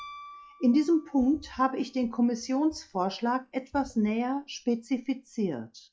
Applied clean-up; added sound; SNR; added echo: classical method log-MMSE.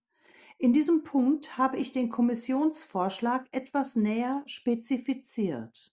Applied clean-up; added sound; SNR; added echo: none; none; none; none.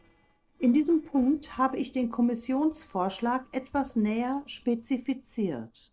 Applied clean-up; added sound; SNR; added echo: neural separator model SepFormer DNS4.